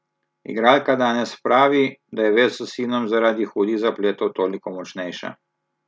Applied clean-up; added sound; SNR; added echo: none; none; none; none.